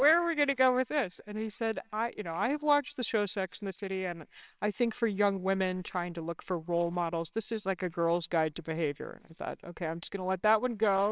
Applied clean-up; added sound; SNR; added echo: neural separator model SepFormer WHAMR!.